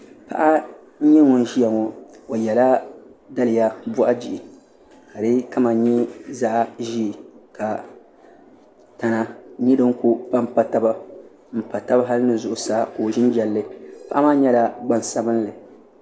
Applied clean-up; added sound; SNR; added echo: none; none; none; none.